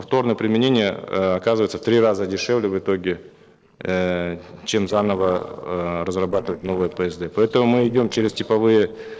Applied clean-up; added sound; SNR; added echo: neural separator model SepFormer DNS4.